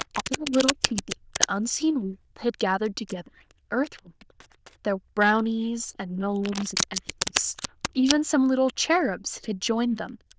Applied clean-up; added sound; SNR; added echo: neural diffusion model UNIVERSE++.